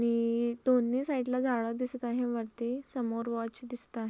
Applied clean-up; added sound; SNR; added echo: none; none; none; none.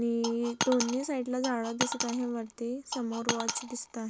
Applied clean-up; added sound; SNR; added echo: none; Coin (dropping); 5 dB; none.